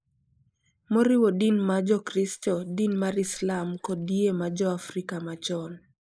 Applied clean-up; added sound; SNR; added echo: neural mask model Resemble Enhance denoiser.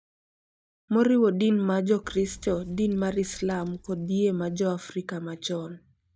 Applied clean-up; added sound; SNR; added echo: neural mask model DeepFilterNet 3.